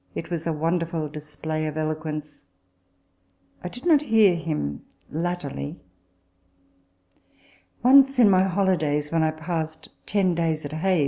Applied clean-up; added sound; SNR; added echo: none; none; none; none.